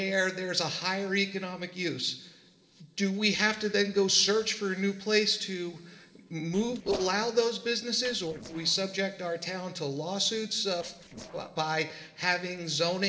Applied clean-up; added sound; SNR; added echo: neural separator model SepFormer DNS4.